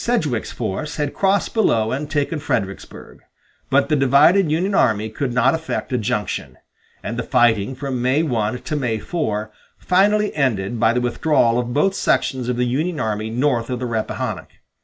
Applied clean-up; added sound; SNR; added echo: none; none; none; none.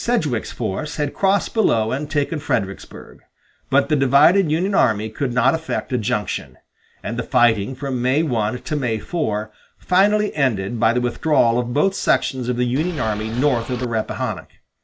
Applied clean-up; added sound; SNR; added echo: none; Boat, Water vehicle; 12 dB; none.